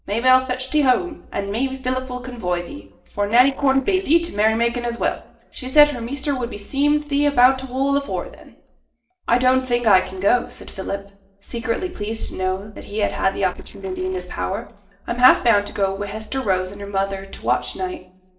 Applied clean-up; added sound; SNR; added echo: neural separator model SepFormer DNS4.